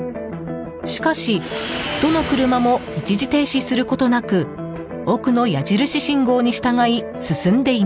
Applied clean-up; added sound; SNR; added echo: none; none; none; none.